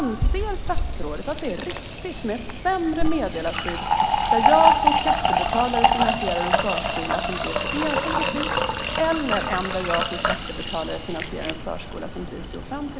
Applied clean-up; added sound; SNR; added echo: none; Fill (with liquid); -4 dB; none.